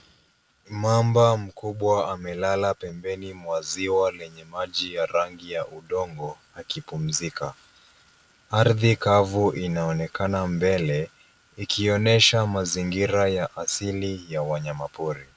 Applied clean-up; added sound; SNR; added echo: none; none; none; none.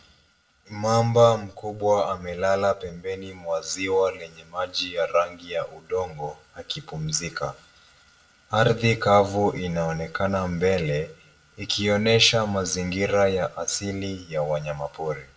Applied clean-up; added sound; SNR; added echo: none; none; none; reverberation time 0.2 s.